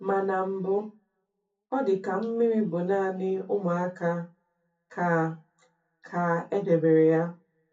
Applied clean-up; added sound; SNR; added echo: none; none; none; reverberation time 0.3 s.